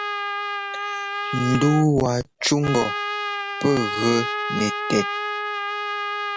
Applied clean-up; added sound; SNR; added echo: none; Trumpet; 4 dB; none.